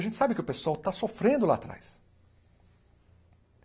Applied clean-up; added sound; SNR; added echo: none; none; none; none.